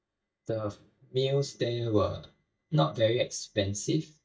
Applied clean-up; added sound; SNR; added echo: neural mask model DeepFilterNet 3.